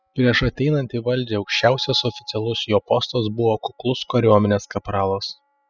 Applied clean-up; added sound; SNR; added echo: classical method spectral subtraction.